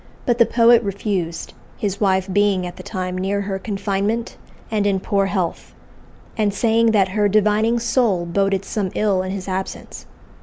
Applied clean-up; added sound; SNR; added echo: none; none; none; none.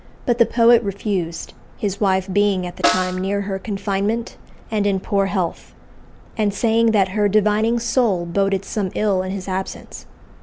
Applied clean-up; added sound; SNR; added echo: none; Snare drum; 6 dB; none.